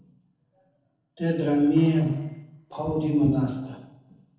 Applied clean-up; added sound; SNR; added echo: neural separator model SepFormer DNS4.